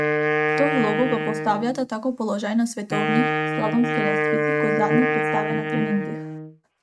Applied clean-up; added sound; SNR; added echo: neural mask model RNNoise.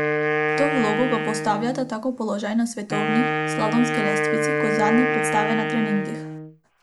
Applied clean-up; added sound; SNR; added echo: none; Wind instrument, woodwind instrument; 0 dB; none.